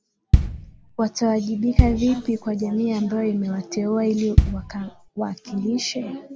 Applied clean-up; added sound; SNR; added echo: none; Bass drum; -4 dB; none.